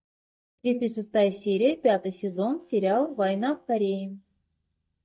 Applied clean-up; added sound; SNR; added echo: neural mask model DeepFilterNet 3.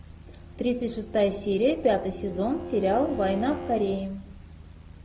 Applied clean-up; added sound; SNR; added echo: none; Bowed string instrument; 12 dB; none.